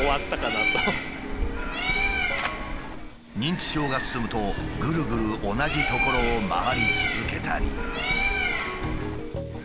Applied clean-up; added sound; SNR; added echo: none; Bird; -1 dB; none.